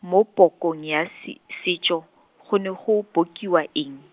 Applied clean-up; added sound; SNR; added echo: none; none; none; none.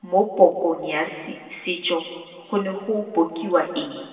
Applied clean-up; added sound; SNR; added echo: none; none; none; reverberation time 2.3 s.